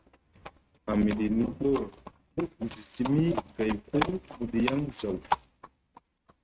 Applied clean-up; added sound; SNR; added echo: neural mask model RNNoise.